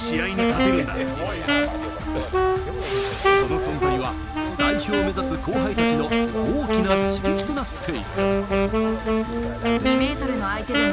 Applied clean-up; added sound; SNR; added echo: none; Wind instrument, woodwind instrument; -3 dB; none.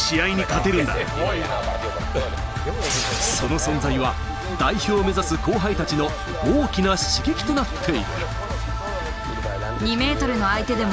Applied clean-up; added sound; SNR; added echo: none; none; none; none.